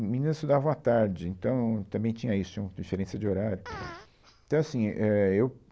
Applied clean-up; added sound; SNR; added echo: none; Fart; 19 dB; none.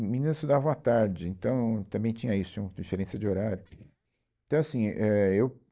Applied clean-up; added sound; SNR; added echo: neural mask model DeepFilterNet 3.